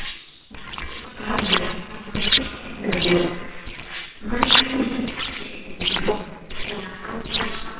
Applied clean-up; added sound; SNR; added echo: neural separator model SepFormer WHAMR!.